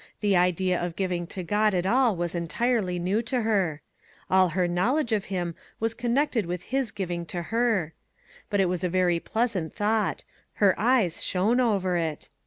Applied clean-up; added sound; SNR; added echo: none; none; none; none.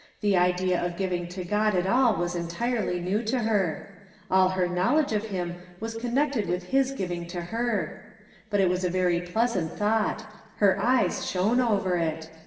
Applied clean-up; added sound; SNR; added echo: none; none; none; reverberation time 1.2 s.